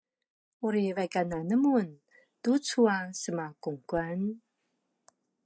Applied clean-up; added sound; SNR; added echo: neural mask model DeepFilterNet 3.